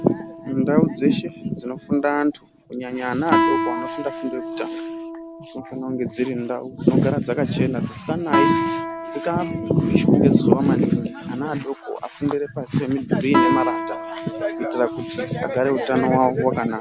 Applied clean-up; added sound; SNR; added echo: none; Guitar; 6 dB; none.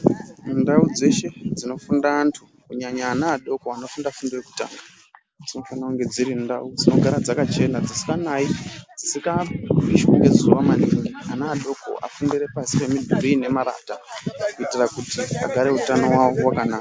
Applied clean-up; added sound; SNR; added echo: none; none; none; none.